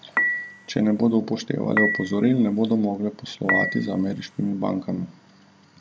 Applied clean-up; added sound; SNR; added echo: none; Dishes, pots, and pans / Chink, clink; 4 dB; none.